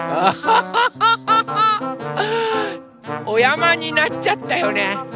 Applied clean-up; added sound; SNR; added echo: none; none; none; none.